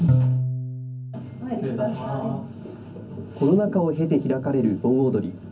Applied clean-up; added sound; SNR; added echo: none; Bowed string instrument; 3 dB; reverberation time 0.4 s.